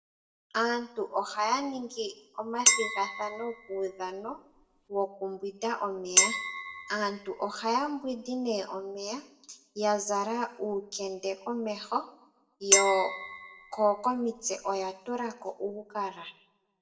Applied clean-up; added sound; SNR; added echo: none; Chink, clink; -1 dB; reverberation time 0.6 s.